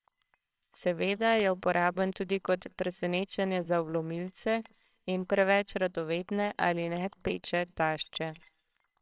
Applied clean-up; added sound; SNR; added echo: neural separator model SepFormer WHAMR!.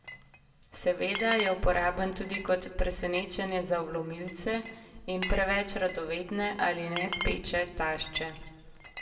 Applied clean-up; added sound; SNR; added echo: none; Glass; 12 dB; reverberation time 1.0 s.